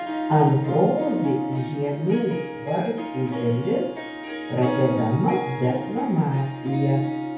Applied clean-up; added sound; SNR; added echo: none; Harp; 6 dB; reverberation time 0.9 s.